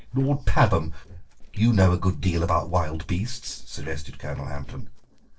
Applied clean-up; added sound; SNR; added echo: neural separator model SepFormer DNS4.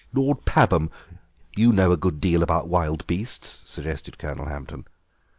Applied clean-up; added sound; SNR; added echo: none; none; none; none.